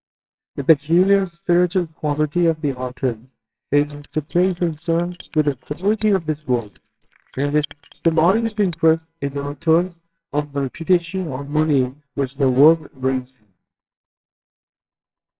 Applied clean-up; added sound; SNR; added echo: neural separator model SepFormer WHAMR!.